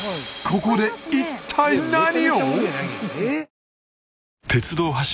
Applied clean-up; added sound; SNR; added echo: none; none; none; none.